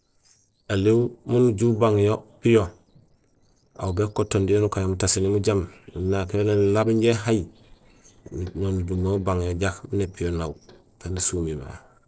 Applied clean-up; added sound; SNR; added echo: neural separator model SepFormer DNS4.